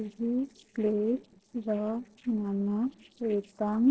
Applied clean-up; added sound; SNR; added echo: neural separator model SepFormer DNS4.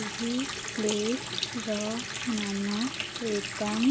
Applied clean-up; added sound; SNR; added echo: none; Water tap, faucet; 4 dB; none.